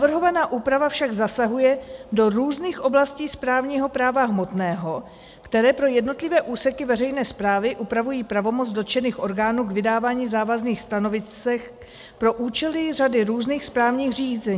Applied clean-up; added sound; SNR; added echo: none; none; none; none.